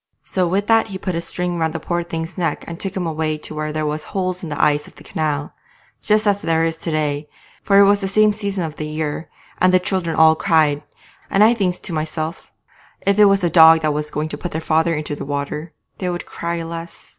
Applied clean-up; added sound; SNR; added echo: none; none; none; none.